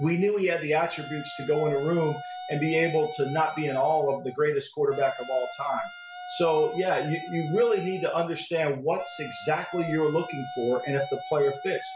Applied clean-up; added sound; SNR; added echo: none; Wind instrument, woodwind instrument; 13 dB; none.